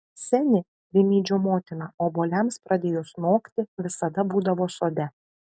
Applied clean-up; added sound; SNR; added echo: none; none; none; none.